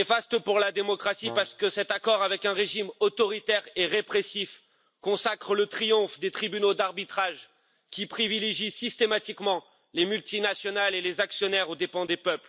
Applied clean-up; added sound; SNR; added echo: none; Brass instrument; 17 dB; none.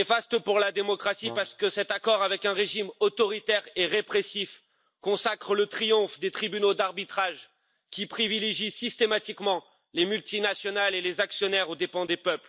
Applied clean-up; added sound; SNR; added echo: neural mask model DeepFilterNet 3.